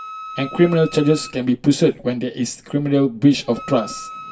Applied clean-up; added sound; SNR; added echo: none; Wind instrument, woodwind instrument; 18 dB; reverberation time 0.2 s.